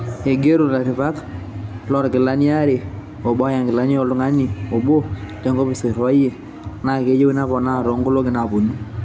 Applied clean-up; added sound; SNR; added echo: none; none; none; none.